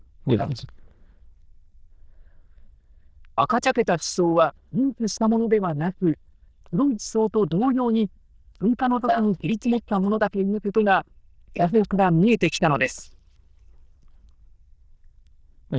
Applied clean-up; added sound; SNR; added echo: neural diffusion model UNIVERSE++.